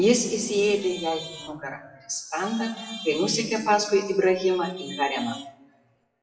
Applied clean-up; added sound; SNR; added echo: classical method WPE with log-MMSE.